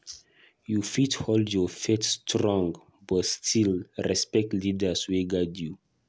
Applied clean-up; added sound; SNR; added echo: none; none; none; none.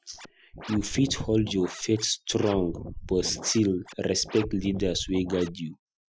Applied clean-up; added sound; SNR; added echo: classical method Wiener filter.